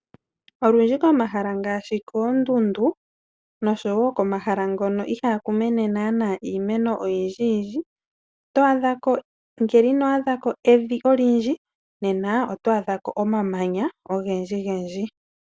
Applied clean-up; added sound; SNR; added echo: none; none; none; none.